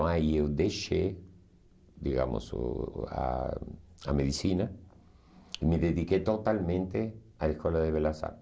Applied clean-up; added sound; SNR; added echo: none; none; none; none.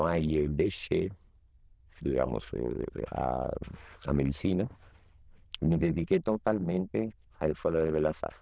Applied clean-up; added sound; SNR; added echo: neural diffusion model UNIVERSE++.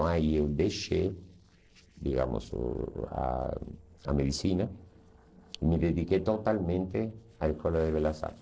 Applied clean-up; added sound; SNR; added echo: neural separator model SepFormer DNS4.